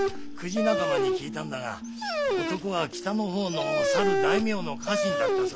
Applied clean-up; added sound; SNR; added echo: none; Dog; -2 dB; none.